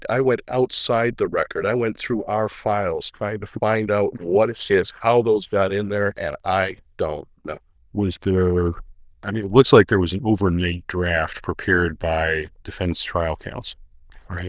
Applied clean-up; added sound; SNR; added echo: neural diffusion model UNIVERSE++.